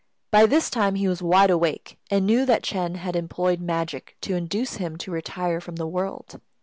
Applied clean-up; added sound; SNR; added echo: none; none; none; none.